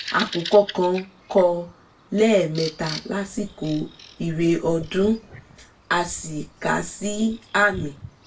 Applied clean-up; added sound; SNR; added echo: none; Bird vocalization, bird call, bird song; 16 dB; reverberation time 0.2 s.